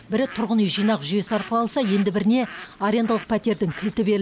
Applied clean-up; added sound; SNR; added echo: none; Bird; 19 dB; none.